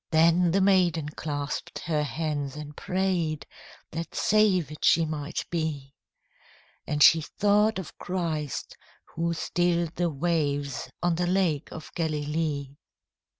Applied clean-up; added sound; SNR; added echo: none; none; none; none.